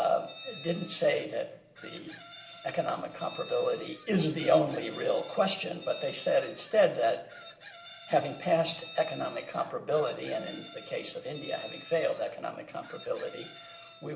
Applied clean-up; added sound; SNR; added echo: none; Chicken, rooster; 17 dB; reverberation time 2.0 s.